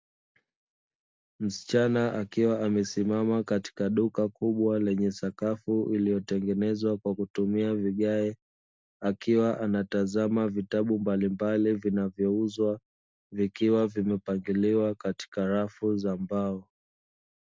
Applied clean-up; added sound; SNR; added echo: none; none; none; none.